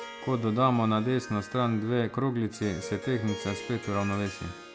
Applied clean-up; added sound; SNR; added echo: none; Harp; 14 dB; none.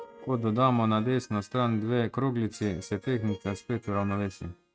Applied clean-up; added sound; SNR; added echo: neural mask model RNNoise.